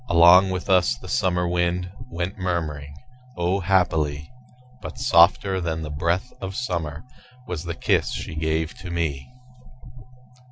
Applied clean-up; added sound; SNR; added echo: none; none; none; none.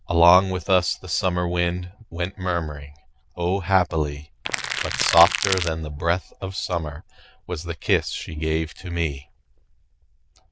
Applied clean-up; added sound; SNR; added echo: neural diffusion model UNIVERSE++.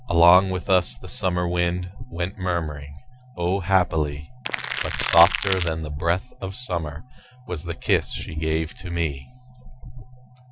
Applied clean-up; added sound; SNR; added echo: none; Crackle; 2 dB; none.